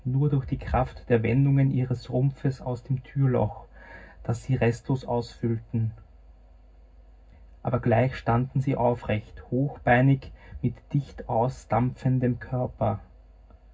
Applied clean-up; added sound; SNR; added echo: none; none; none; reverberation time 0.4 s.